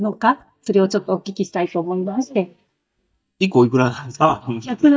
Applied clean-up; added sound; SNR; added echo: neural mask model DeepFilterNet 3.